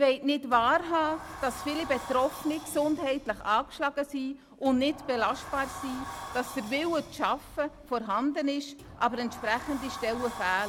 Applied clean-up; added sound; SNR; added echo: none; Sliding door; 14 dB; none.